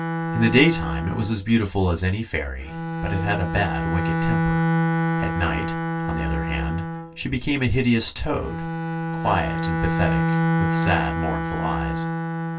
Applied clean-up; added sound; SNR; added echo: none; Bowed string instrument; 0 dB; reverberation time 0.1 s.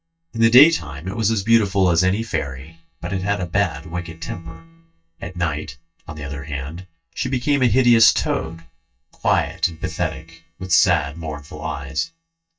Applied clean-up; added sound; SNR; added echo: neural mask model DeepFilterNet 3.